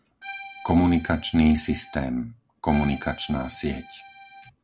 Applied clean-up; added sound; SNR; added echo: none; Accordion; 15 dB; none.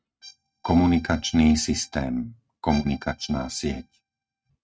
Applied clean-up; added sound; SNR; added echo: neural mask model RNNoise.